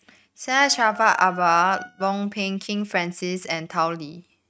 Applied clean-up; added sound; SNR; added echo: neural mask model RNNoise.